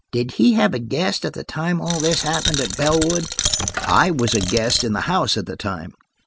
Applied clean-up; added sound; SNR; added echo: none; Coin (dropping); 5 dB; none.